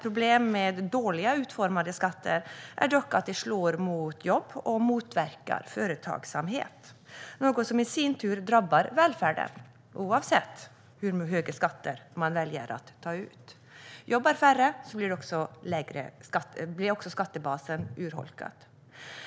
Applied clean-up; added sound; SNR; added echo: none; none; none; none.